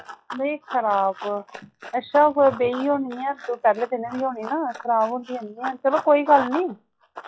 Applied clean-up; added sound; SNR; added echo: classical method log-MMSE.